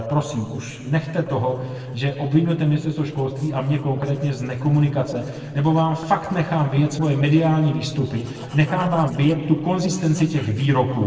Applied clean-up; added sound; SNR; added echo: neural separator model SepFormer DNS4.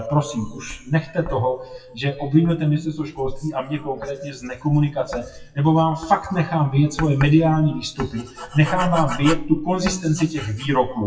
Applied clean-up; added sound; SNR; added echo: classical method WPE with log-MMSE.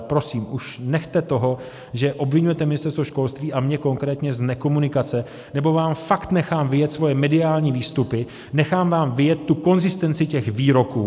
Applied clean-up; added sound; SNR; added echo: none; none; none; none.